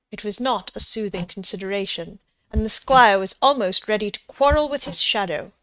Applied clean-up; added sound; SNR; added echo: neural mask model RNNoise.